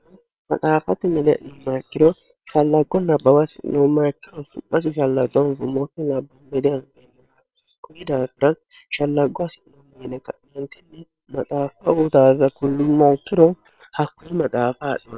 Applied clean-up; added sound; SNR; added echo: neural separator model SepFormer WHAM!.